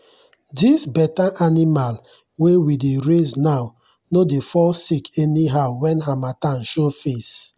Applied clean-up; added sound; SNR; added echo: none; none; none; none.